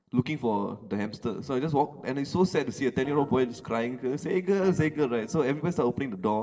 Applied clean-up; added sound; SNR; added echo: neural separator model SepFormer DNS4.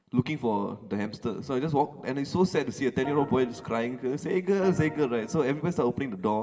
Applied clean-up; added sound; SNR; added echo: none; Organ; 15 dB; reverberation time 1.3 s.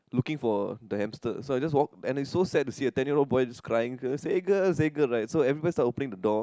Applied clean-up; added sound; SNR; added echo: none; none; none; none.